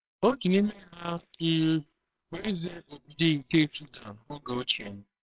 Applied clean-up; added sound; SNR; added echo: neural separator model SepFormer WHAMR!.